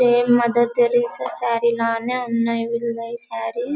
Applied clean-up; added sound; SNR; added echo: none; none; none; none.